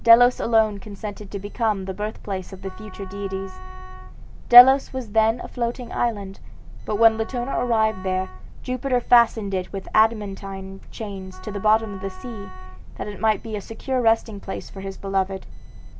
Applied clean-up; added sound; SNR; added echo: none; Wind instrument, woodwind instrument; 20 dB; none.